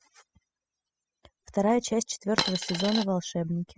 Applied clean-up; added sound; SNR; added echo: classical method spectral subtraction.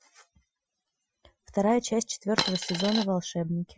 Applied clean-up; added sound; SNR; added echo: classical method Wiener filter.